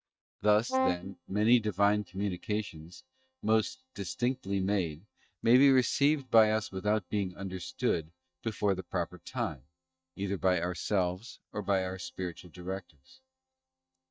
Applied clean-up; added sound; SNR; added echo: neural mask model DeepFilterNet 3.